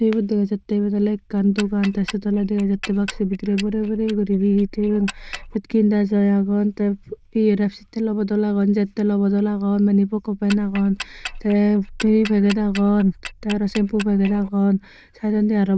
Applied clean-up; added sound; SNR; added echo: neural diffusion model UNIVERSE++.